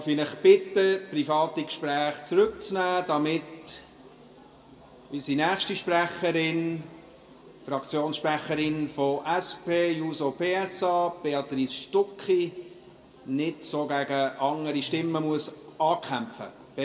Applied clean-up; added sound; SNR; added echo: none; none; none; reverberation time 1.3 s.